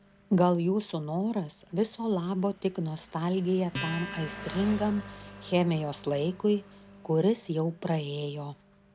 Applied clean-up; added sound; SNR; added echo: none; Acoustic guitar + Engine; 16 dB; none.